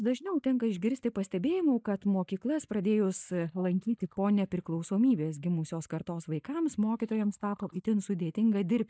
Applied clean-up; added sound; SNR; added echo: neural mask model DeepFilterNet 3.